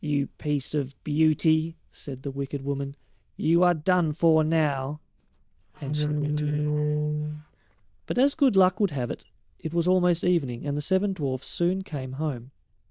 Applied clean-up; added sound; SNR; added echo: neural diffusion model UNIVERSE++.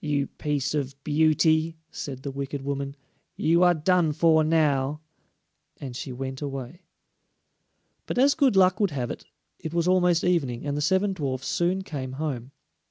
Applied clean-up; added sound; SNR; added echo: none; none; none; none.